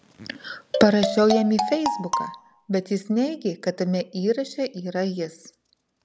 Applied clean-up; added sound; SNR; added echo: none; Marimba, xylophone; 3 dB; none.